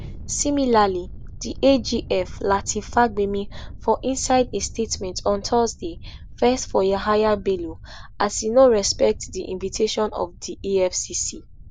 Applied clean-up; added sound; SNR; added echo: none; Thunder; 14 dB; none.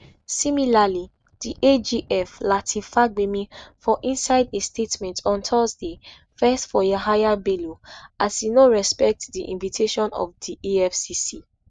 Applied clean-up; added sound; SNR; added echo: neural mask model RNNoise.